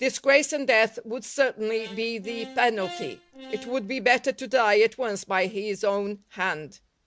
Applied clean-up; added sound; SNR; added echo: none; Brass instrument; 18 dB; none.